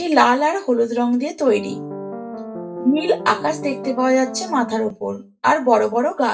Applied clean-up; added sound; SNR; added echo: none; Piano; 11 dB; reverberation time 0.2 s.